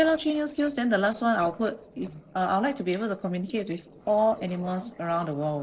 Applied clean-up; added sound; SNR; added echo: neural separator model SepFormer DNS4.